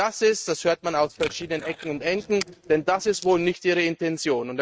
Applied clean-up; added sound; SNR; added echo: neural mask model RNNoise.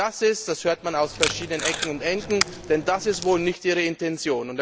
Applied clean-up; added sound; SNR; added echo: none; Packing tape, duct tape; 7 dB; none.